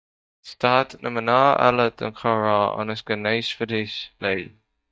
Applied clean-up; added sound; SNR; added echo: neural mask model DeepFilterNet 3.